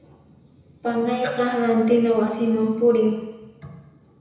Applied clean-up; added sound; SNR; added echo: none; none; none; reverberation time 1.0 s.